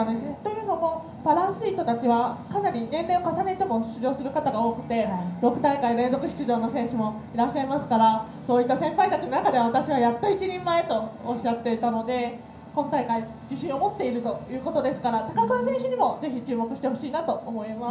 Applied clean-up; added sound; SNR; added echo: none; none; none; reverberation time 0.6 s.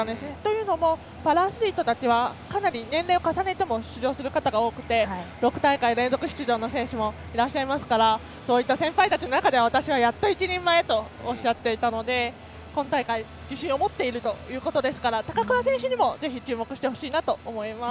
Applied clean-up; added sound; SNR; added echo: none; none; none; none.